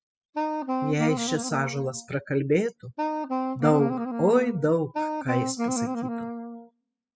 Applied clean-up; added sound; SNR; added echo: classical method spectral subtraction.